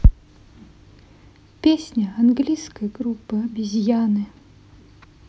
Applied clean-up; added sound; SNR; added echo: none; none; none; none.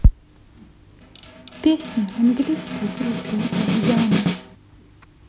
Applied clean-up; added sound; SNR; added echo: none; Snare drum; 4 dB; none.